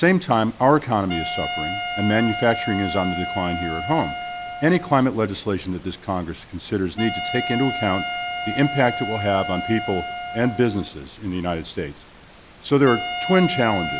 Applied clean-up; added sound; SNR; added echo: none; Wind instrument, woodwind instrument; 8 dB; none.